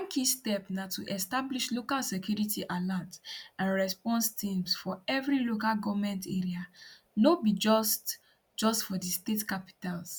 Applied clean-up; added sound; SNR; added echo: none; none; none; none.